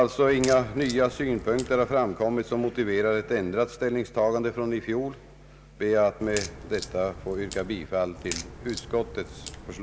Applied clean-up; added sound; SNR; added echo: none; Crack; 13 dB; none.